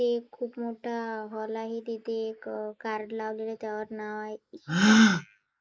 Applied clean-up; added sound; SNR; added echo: neural mask model Resemble Enhance denoiser.